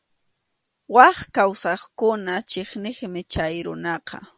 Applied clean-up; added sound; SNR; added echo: none; none; none; none.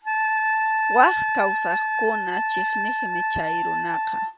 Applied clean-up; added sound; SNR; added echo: none; Wind instrument, woodwind instrument; -4 dB; none.